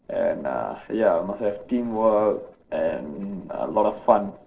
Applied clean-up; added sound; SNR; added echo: neural separator model SepFormer DNS4.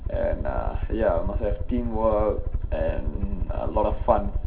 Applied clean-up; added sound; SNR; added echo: none; Aircraft; 0 dB; reverberation time 0.3 s.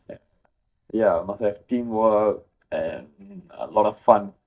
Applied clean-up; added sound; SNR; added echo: neural mask model DeepFilterNet 3.